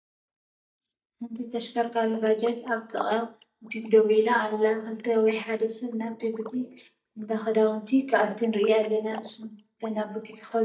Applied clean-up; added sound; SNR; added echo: neural mask model DeepFilterNet 3.